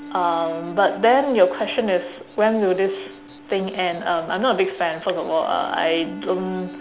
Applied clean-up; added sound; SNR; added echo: none; Bowed string instrument; 17 dB; none.